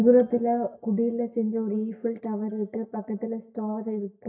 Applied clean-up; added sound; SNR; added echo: neural mask model DeepFilterNet 3.